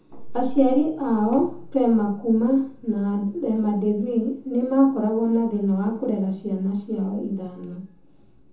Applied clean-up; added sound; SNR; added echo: none; none; none; reverberation time 0.6 s.